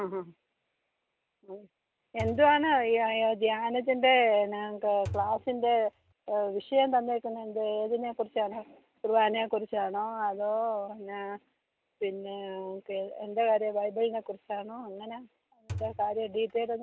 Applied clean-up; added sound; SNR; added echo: none; Thump, thud; 12 dB; none.